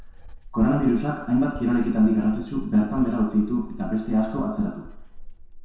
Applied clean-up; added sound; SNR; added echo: none; Writing; 13 dB; reverberation time 0.7 s.